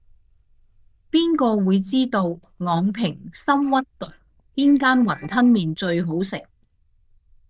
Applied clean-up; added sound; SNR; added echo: neural diffusion model UNIVERSE++.